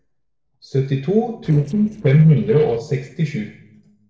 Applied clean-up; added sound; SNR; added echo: neural separator model SepFormer DNS4.